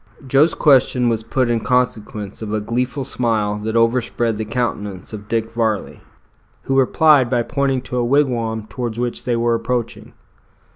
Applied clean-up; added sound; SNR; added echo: none; none; none; none.